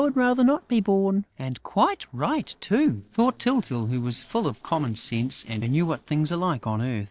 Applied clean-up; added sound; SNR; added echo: neural separator model SepFormer DNS4.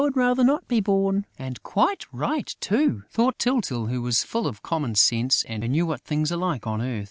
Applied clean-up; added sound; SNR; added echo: none; none; none; none.